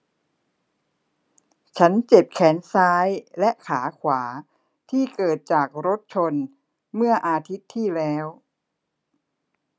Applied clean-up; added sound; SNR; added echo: none; none; none; none.